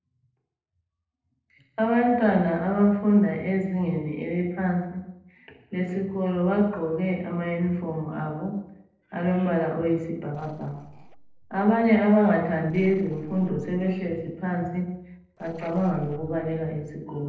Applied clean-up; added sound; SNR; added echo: neural separator model SepFormer DNS4.